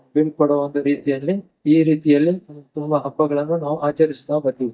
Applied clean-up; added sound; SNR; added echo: neural mask model DeepFilterNet 3.